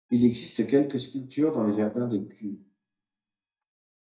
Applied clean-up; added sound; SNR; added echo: neural mask model DeepFilterNet 3.